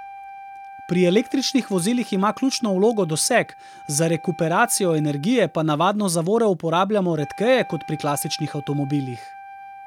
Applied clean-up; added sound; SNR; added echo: none; Wind instrument, woodwind instrument; 18 dB; none.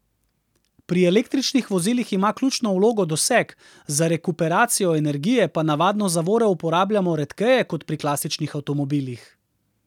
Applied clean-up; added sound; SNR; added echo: none; none; none; none.